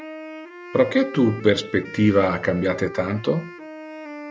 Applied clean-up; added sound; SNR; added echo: none; Wind instrument, woodwind instrument; 15 dB; none.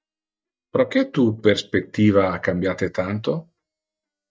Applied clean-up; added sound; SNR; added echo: neural mask model DeepFilterNet 3.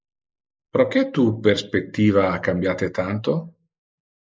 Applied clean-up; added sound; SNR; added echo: neural mask model Resemble Enhance denoiser.